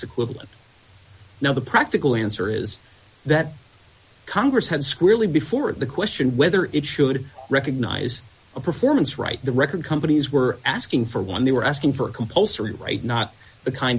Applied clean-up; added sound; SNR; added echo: none; none; none; none.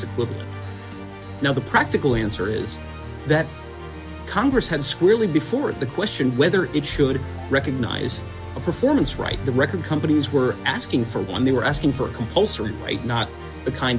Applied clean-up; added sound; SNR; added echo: none; Musical instrument; 11 dB; none.